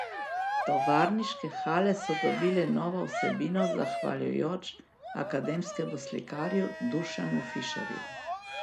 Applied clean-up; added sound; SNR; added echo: none; Cheering; 4 dB; none.